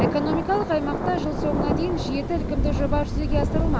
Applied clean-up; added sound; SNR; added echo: none; Thunder; -2 dB; none.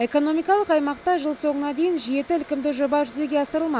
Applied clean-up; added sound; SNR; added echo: none; none; none; none.